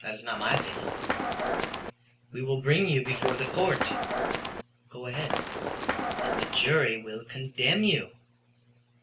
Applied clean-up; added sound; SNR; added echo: none; Run; 0 dB; none.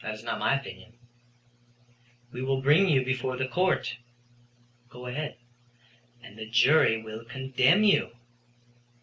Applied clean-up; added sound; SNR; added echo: none; none; none; none.